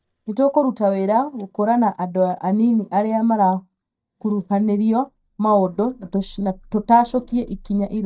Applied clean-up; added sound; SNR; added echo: neural mask model DeepFilterNet 3.